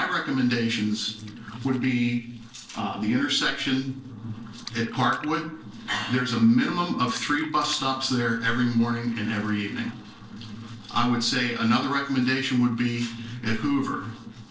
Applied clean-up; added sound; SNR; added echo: neural separator model SepFormer DNS4.